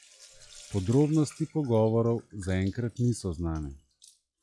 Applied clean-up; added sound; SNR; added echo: classical method log-MMSE.